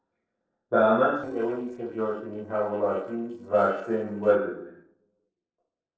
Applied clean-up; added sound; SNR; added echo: neural separator model SepFormer DNS4.